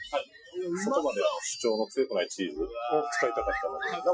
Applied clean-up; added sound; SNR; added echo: classical method Wiener filter.